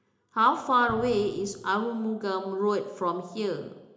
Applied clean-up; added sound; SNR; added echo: none; Drum; 16 dB; reverberation time 0.8 s.